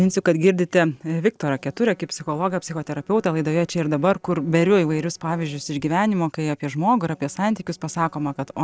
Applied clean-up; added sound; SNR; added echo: neural separator model SepFormer DNS4.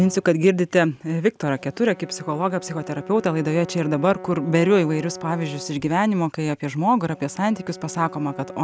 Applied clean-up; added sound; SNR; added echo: none; Brass instrument; 18 dB; none.